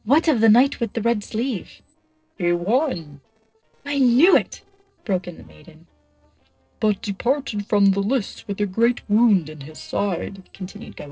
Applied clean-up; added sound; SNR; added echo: neural separator model SepFormer DNS4.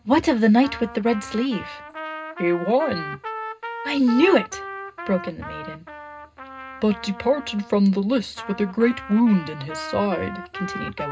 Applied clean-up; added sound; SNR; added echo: none; Trumpet; 12 dB; reverberation time 0.2 s.